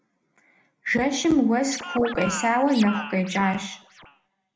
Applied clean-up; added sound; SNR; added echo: none; Scratching (performance technique); 11 dB; reverberation time 0.3 s.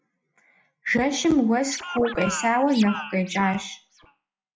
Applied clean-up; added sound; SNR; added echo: classical method WPE with log-MMSE.